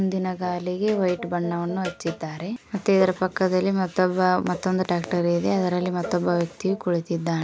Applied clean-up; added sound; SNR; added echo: none; Brass instrument; 18 dB; none.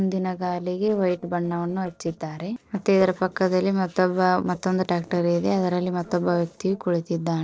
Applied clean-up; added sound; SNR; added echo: neural separator model SepFormer DNS4.